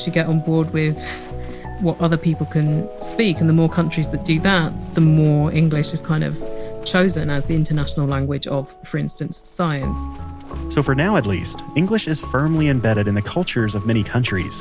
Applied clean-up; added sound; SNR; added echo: none; Livestock, farm animals, working animals; 15 dB; none.